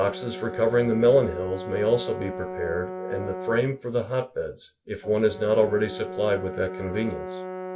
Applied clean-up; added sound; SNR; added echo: none; Brass instrument; 10 dB; reverberation time 0.2 s.